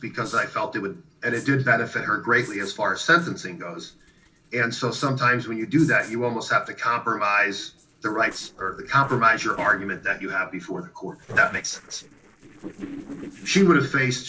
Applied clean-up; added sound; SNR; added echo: neural separator model SepFormer DNS4.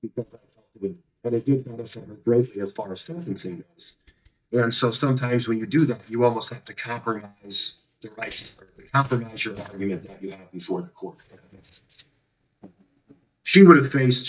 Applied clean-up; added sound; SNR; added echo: neural mask model DeepFilterNet 3.